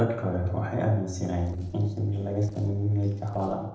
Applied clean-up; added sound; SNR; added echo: neural separator model SepFormer DNS4.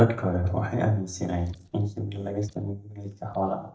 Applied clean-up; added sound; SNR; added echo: neural mask model DeepFilterNet 3.